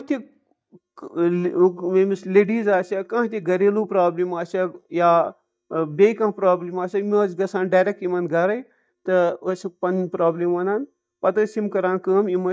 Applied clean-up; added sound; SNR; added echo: neural mask model DeepFilterNet 3.